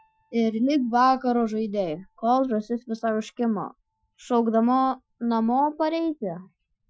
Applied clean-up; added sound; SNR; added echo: classical method Wiener filter.